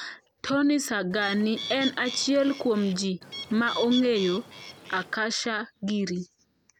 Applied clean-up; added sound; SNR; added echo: none; Bird; 11 dB; none.